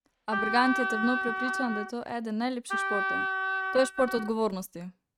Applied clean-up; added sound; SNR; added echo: neural mask model RNNoise.